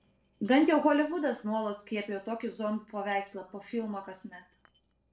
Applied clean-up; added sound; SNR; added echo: neural separator model SepFormer DNS4.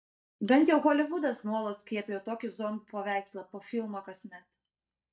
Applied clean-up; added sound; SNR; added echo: neural mask model DeepFilterNet 3.